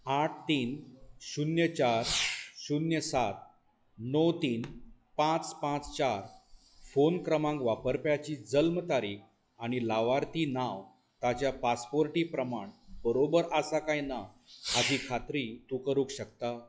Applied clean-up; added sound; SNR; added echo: classical method log-MMSE.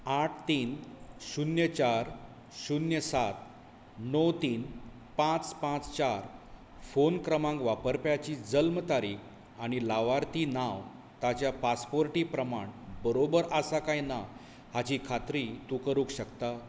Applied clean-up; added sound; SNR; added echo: none; none; none; none.